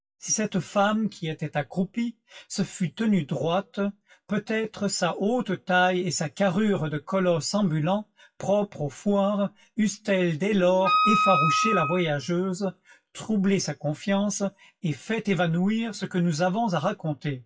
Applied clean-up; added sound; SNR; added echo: classical method WPE with log-MMSE.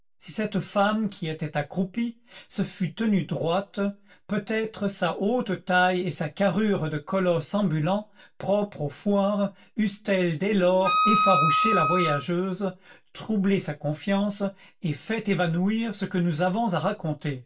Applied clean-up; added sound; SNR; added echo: none; Wind instrument, woodwind instrument; -1 dB; reverberation time 0.2 s.